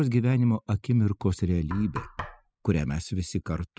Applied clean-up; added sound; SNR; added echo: classical method spectral subtraction.